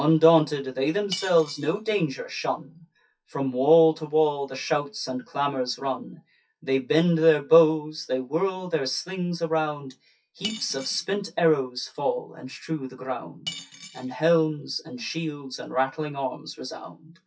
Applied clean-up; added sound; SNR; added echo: classical method WPE with log-MMSE.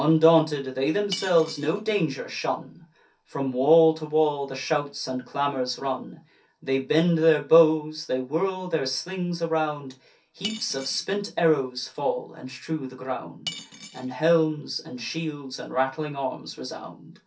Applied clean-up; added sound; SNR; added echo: none; Cutlery, silverware / Dishes, pots, and pans; 13 dB; reverberation time 0.3 s.